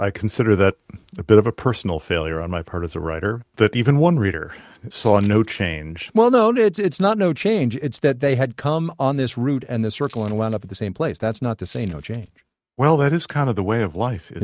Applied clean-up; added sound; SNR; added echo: neural mask model RNNoise.